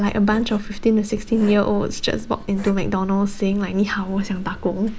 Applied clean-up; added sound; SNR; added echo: none; Writing; 11 dB; none.